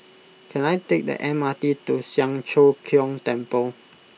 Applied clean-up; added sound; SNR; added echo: none; none; none; none.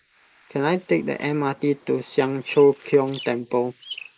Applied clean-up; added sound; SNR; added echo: neural mask model Resemble Enhance denoiser.